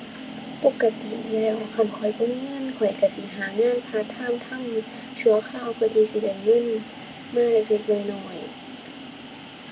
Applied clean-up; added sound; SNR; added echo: none; none; none; none.